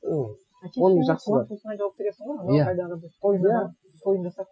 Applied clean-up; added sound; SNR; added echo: classical method Wiener filter.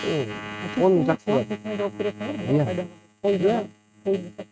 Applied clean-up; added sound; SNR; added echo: neural mask model RNNoise.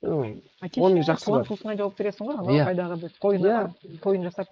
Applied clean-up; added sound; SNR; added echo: neural mask model Resemble Enhance denoiser.